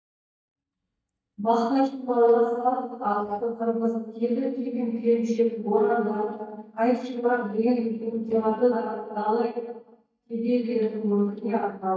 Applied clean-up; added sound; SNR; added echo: neural mask model DeepFilterNet 3.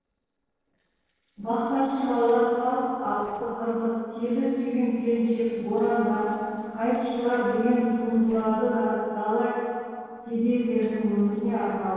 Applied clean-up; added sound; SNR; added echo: neural separator model SepFormer DNS4.